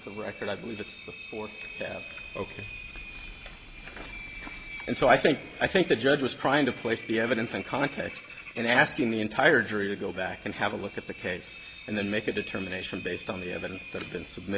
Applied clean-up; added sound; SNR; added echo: none; Engine; 14 dB; none.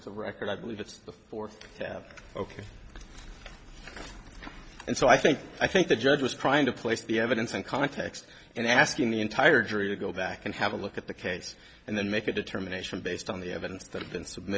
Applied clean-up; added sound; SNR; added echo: none; none; none; none.